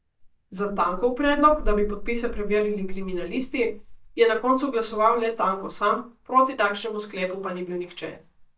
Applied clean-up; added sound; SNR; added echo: neural mask model DeepFilterNet 3.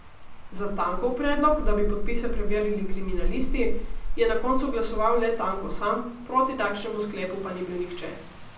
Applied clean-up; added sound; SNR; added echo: none; Rain; -1 dB; reverberation time 0.6 s.